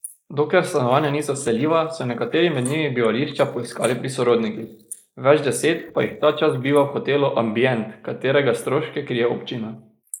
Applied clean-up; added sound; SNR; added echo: neural mask model Resemble Enhance denoiser.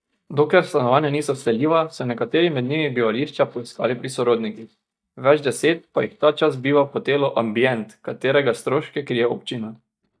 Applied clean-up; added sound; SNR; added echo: neural mask model DeepFilterNet 3.